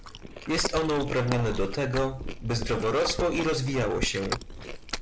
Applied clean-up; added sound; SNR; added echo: neural mask model Resemble Enhance denoiser.